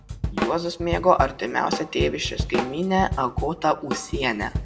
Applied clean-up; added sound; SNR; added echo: none; Drum kit; 6 dB; reverberation time 1.4 s.